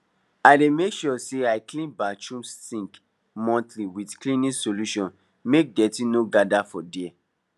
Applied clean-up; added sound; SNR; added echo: none; none; none; none.